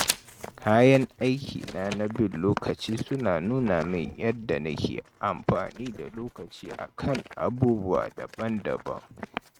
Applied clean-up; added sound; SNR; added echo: neural mask model RNNoise.